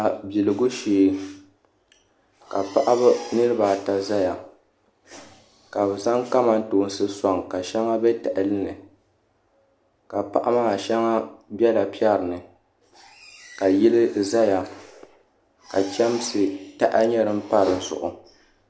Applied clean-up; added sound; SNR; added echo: none; none; none; none.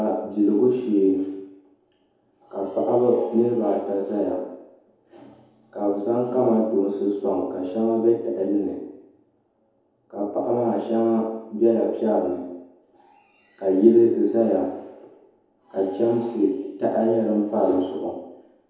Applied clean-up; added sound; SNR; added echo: none; none; none; reverberation time 1.0 s.